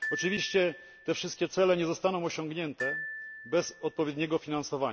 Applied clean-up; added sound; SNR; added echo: none; Glockenspiel; 10 dB; none.